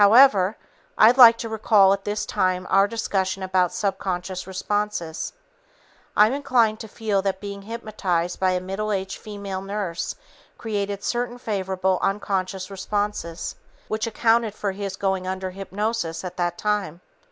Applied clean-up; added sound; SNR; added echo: none; none; none; none.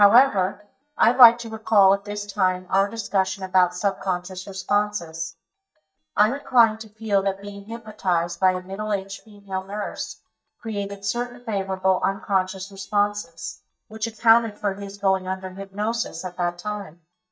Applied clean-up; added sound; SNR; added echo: neural mask model DeepFilterNet 3.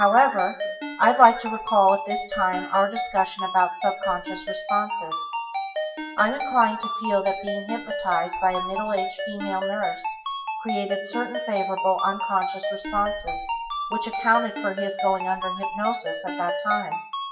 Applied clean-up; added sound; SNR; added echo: classical method WPE with log-MMSE.